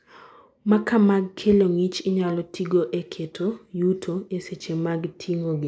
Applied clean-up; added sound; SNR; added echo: neural mask model Resemble Enhance denoiser.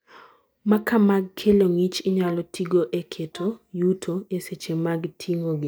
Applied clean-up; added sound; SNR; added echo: neural mask model DeepFilterNet 3.